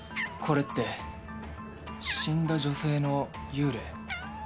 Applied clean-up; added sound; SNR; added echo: none; Cat; 12 dB; none.